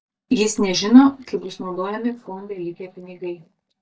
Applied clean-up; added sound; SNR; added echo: neural mask model DeepFilterNet 3.